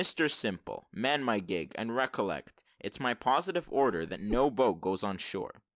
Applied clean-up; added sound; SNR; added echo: neural mask model Resemble Enhance denoiser.